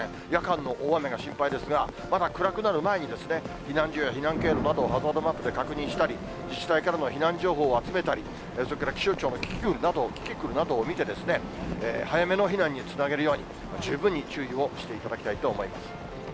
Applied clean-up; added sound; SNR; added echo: none; Thunder / Rain; 13 dB; none.